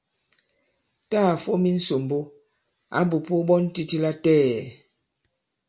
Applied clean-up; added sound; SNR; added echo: none; none; none; none.